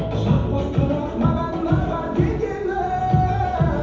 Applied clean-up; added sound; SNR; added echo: none; none; none; reverberation time 0.9 s.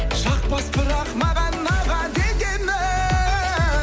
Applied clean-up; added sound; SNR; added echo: none; none; none; none.